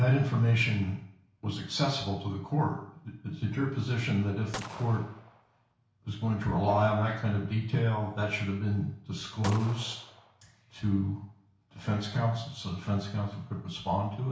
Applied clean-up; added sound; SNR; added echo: none; Gunshot, gunfire; 15 dB; reverberation time 0.6 s.